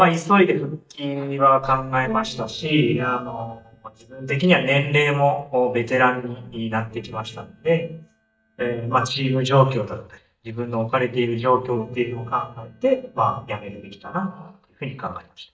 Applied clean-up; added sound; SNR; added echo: neural mask model DeepFilterNet 3.